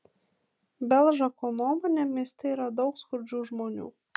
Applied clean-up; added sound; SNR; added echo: none; none; none; none.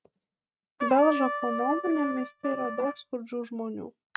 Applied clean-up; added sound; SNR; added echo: neural mask model RNNoise.